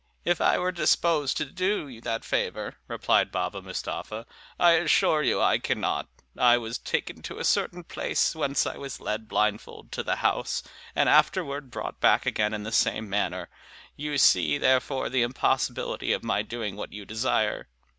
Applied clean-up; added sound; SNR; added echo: none; none; none; none.